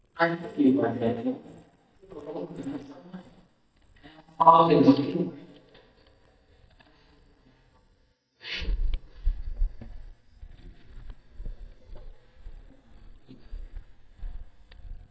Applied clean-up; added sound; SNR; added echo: neural mask model DeepFilterNet 3.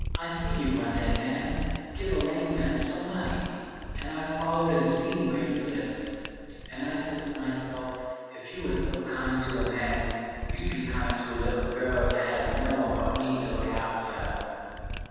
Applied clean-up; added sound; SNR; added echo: none; Mechanisms; 4 dB; reverberation time 2.1 s.